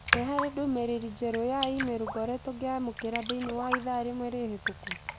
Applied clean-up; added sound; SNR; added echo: none; Raindrop; 4 dB; none.